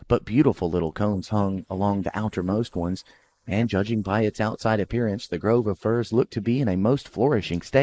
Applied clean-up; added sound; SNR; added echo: neural mask model Resemble Enhance denoiser.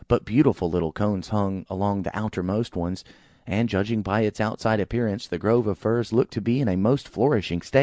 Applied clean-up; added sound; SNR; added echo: none; none; none; none.